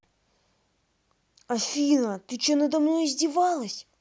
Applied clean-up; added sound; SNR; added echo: none; none; none; none.